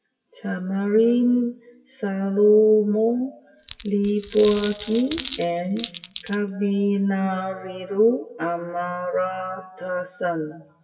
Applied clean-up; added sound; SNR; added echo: classical method WPE with log-MMSE.